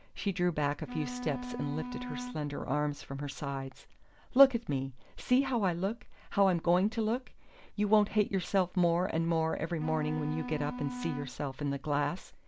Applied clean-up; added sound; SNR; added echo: none; Wind instrument, woodwind instrument; 10 dB; none.